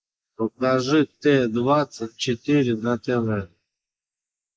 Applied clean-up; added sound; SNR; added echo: neural mask model Resemble Enhance denoiser.